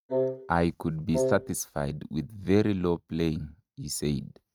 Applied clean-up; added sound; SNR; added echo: neural mask model RNNoise.